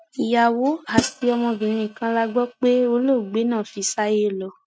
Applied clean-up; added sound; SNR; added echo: neural mask model RNNoise.